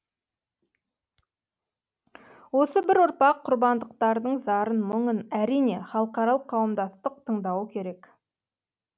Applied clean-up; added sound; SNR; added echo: none; none; none; none.